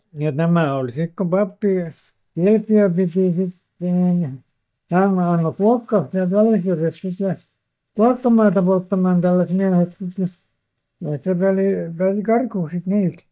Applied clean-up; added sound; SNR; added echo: neural mask model DeepFilterNet 3.